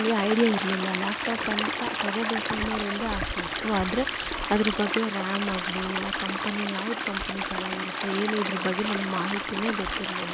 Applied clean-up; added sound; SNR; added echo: none; Stream; 1 dB; none.